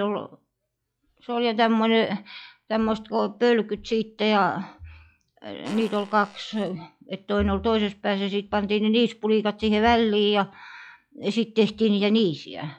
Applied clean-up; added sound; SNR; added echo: classical method log-MMSE.